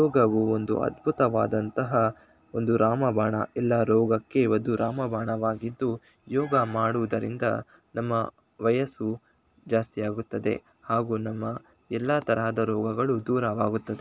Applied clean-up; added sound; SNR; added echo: none; none; none; none.